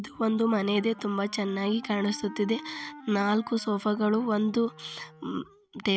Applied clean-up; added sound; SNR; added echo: none; Wind instrument, woodwind instrument; 20 dB; none.